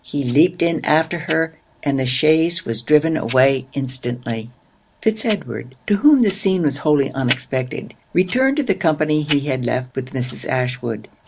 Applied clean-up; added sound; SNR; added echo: none; Tick-tock; 17 dB; none.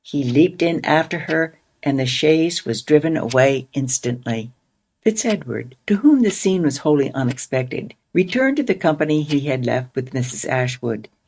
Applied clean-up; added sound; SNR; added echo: neural mask model RNNoise.